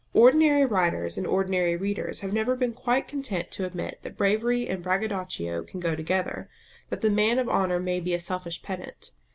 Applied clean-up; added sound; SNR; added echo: none; none; none; none.